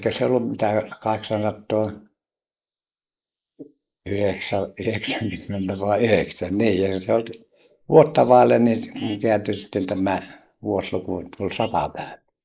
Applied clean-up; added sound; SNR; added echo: neural mask model Resemble Enhance denoiser.